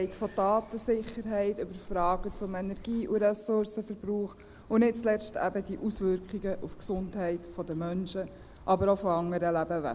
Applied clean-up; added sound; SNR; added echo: none; Bird; 16 dB; none.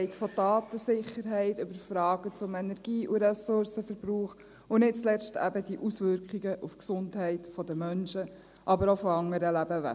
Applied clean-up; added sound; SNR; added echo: none; none; none; none.